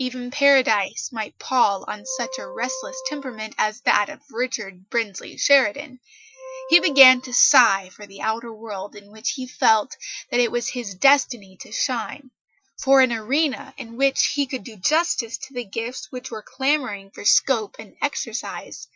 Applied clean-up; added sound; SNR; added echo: classical method Wiener filter.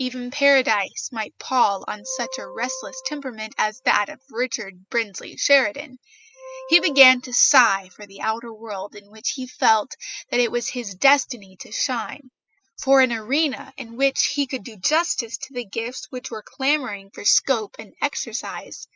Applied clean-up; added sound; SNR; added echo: classical method spectral subtraction.